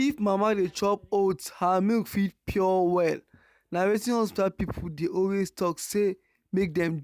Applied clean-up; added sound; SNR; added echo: none; none; none; none.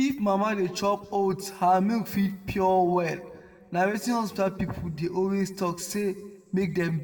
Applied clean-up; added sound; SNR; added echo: none; none; none; reverberation time 1.1 s.